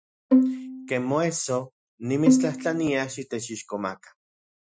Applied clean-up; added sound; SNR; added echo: classical method Wiener filter.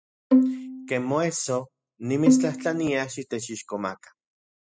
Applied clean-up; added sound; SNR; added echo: classical method spectral subtraction.